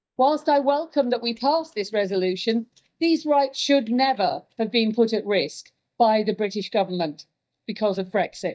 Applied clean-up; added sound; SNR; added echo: neural mask model DeepFilterNet 3.